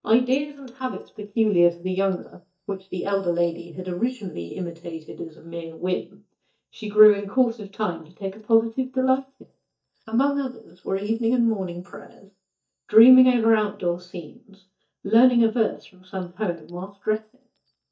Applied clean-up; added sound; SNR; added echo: neural mask model DeepFilterNet 3.